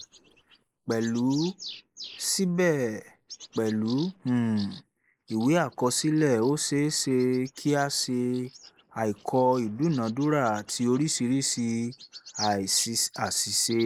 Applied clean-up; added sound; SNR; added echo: neural mask model Resemble Enhance denoiser.